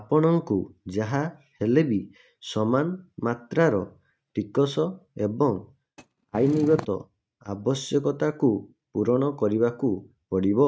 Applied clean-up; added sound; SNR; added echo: neural mask model RNNoise.